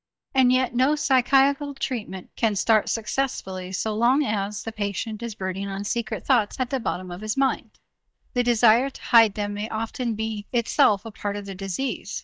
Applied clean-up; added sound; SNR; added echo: neural mask model DeepFilterNet 3.